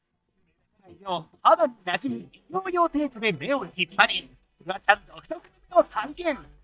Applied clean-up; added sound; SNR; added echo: neural mask model DeepFilterNet 3.